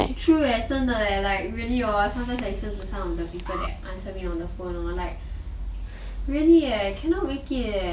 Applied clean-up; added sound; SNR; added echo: none; Alarm; 17 dB; none.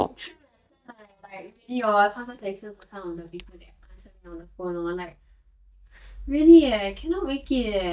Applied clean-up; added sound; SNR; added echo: neural mask model DeepFilterNet 3.